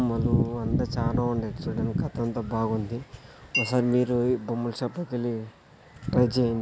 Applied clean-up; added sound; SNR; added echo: none; Chink, clink; 8 dB; none.